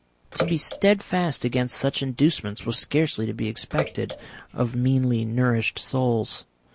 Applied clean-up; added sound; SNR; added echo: none; Bathtub (filling or washing) / Water / Splash, splatter; 13 dB; none.